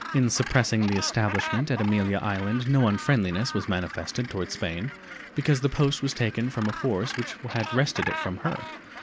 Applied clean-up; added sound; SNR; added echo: none; Gull, seagull; 11 dB; none.